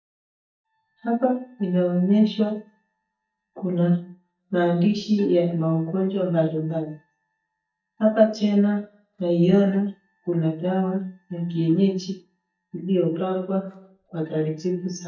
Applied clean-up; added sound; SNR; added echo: neural mask model DeepFilterNet 3.